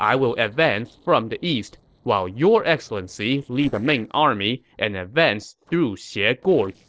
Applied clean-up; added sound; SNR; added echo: neural separator model SepFormer DNS4.